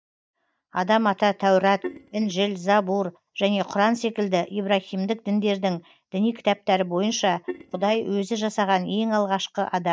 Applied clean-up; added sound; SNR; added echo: neural mask model DeepFilterNet 3.